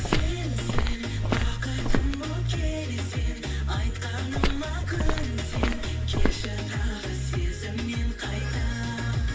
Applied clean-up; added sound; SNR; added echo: none; Walk, footsteps; 0 dB; reverberation time 0.7 s.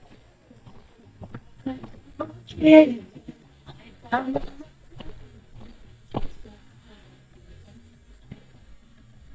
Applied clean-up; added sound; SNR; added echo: neural mask model DeepFilterNet 3.